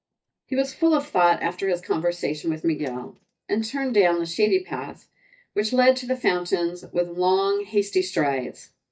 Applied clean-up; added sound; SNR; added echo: neural mask model DeepFilterNet 3.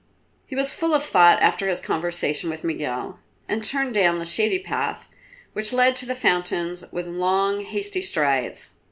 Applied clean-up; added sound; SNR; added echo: none; none; none; none.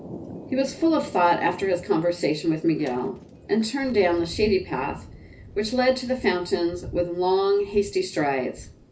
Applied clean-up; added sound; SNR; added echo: none; Thunder; 17 dB; reverberation time 0.4 s.